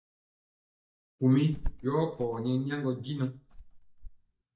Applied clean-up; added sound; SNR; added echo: neural mask model DeepFilterNet 3.